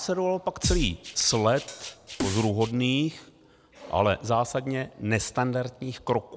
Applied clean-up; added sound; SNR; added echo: none; Drum kit; 5 dB; none.